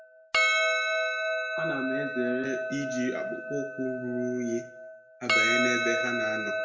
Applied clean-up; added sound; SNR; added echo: none; Percussion; -4 dB; reverberation time 0.4 s.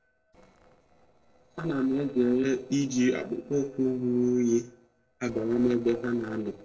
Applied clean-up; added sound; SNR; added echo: neural separator model SepFormer DNS4.